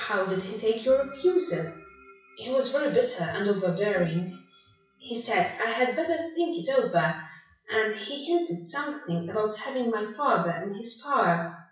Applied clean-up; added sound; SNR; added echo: classical method WPE with log-MMSE.